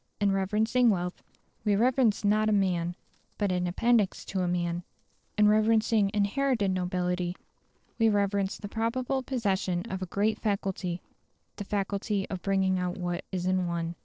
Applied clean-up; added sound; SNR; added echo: neural separator model SepFormer DNS4.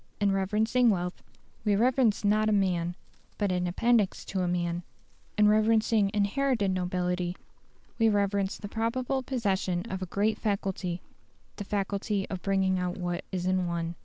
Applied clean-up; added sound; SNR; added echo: none; Livestock, farm animals, working animals; 19 dB; none.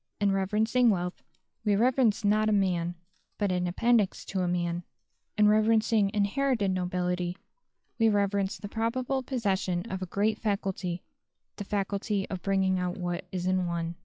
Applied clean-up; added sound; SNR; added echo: classical method log-MMSE.